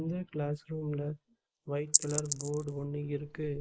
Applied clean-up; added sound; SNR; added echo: neural mask model Resemble Enhance denoiser.